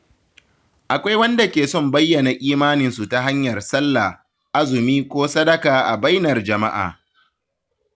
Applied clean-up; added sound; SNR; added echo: none; none; none; none.